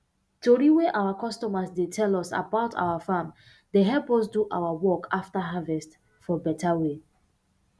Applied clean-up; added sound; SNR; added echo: none; none; none; none.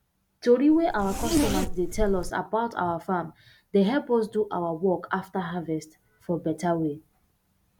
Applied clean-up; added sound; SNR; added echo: none; Zipper (clothing); 1 dB; none.